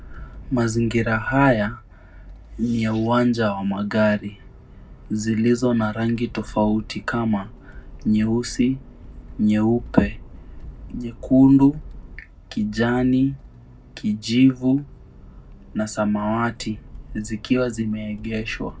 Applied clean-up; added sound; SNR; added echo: none; Accelerating, revving, vroom; 17 dB; reverberation time 0.4 s.